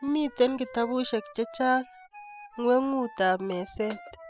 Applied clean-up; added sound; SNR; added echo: classical method spectral subtraction.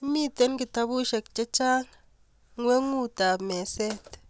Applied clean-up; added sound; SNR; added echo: none; none; none; none.